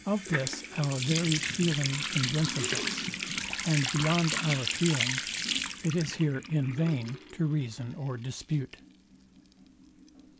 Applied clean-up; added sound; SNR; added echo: none; Water tap, faucet; 4 dB; none.